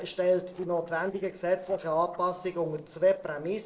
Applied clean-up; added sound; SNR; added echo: neural separator model SepFormer DNS4.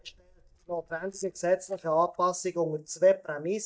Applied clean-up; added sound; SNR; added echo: neural mask model DeepFilterNet 3.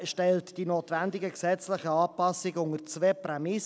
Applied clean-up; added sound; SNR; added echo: none; none; none; none.